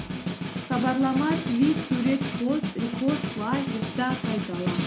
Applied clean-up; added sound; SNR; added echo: none; Snare drum; 3 dB; none.